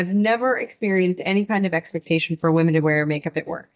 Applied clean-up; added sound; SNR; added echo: neural mask model DeepFilterNet 3.